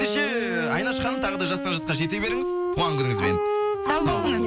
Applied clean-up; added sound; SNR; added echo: none; Wind instrument, woodwind instrument; 0 dB; none.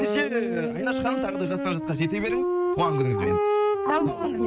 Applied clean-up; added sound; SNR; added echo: neural mask model RNNoise.